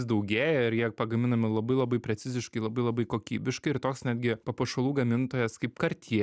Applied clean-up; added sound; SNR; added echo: none; none; none; none.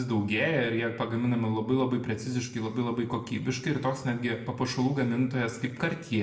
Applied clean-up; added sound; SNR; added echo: none; none; none; reverberation time 0.8 s.